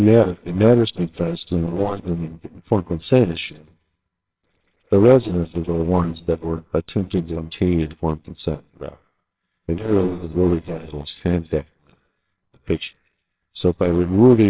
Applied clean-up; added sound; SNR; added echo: neural separator model SepFormer WHAMR!.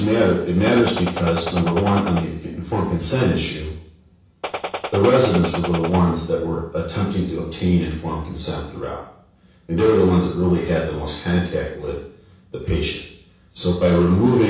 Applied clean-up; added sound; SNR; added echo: none; Gunshot, gunfire; 8 dB; reverberation time 0.7 s.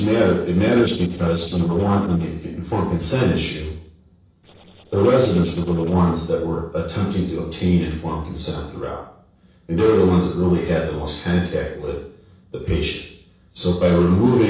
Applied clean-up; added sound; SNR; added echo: neural separator model SepFormer DNS4.